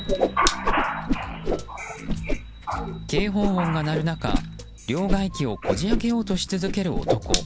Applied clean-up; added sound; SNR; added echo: none; Whoosh, swoosh, swish; 1 dB; none.